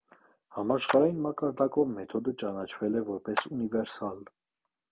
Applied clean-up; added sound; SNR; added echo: none; Clapping; 9 dB; none.